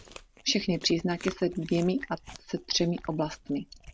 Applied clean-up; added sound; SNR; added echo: none; Chewing, mastication; 18 dB; none.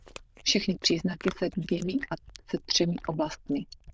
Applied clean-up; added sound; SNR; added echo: neural diffusion model UNIVERSE++.